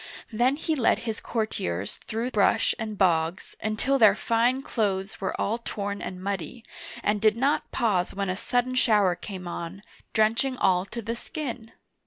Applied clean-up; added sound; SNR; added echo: none; none; none; none.